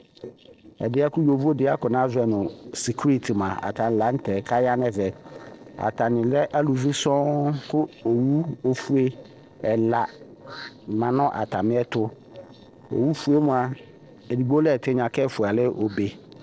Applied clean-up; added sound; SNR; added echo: neural separator model SepFormer DNS4.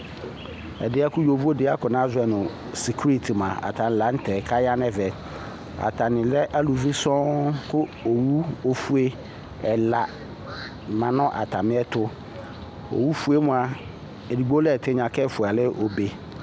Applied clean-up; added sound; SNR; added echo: none; none; none; none.